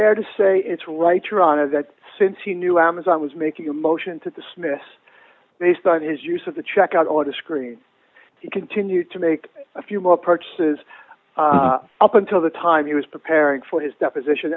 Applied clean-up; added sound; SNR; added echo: none; none; none; none.